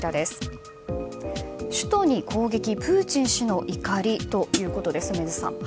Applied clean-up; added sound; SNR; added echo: none; Hi-hat; 2 dB; none.